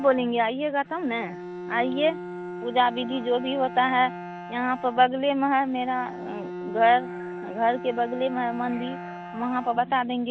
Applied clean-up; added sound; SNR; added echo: none; Bowed string instrument; 12 dB; none.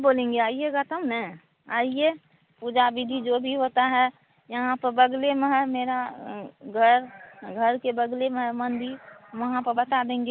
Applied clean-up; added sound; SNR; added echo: none; none; none; none.